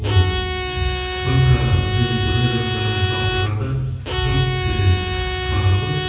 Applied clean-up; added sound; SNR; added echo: none; Bowed string instrument; 6 dB; reverberation time 1.3 s.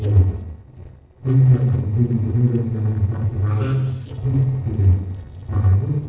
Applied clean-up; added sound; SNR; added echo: neural separator model SepFormer DNS4.